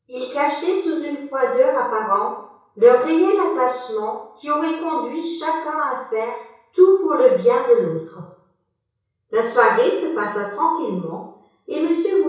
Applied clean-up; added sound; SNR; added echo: none; none; none; reverberation time 0.6 s.